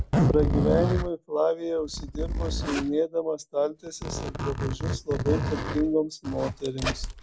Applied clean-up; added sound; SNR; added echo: none; Zipper (clothing); 1 dB; none.